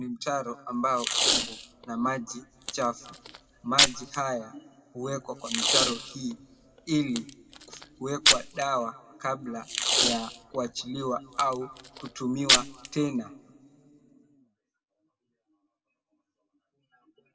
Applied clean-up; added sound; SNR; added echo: none; Packing tape, duct tape; -3 dB; reverberation time 1.5 s.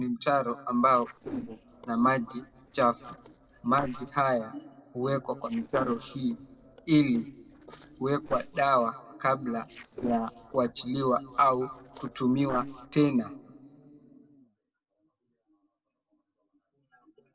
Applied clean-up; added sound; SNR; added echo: neural separator model SepFormer DNS4.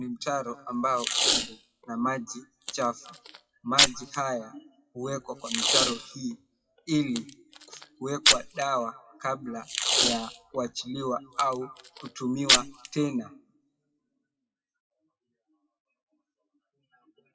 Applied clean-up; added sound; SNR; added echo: classical method WPE with log-MMSE.